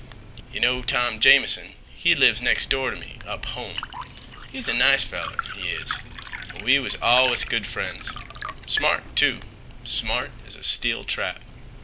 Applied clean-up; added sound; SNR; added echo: none; Liquid; 11 dB; none.